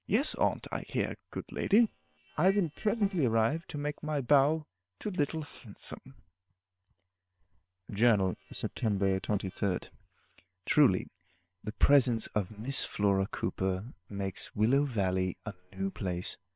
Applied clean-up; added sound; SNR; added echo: neural separator model SepFormer WHAM!.